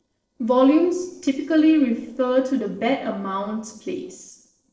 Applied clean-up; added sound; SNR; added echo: neural separator model SepFormer DNS4.